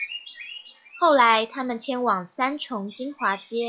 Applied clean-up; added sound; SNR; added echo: classical method log-MMSE.